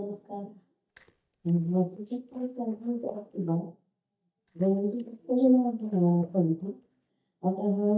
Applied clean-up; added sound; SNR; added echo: neural mask model DeepFilterNet 3.